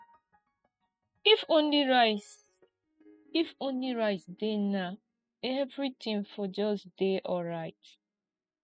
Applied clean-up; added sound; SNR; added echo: neural mask model RNNoise.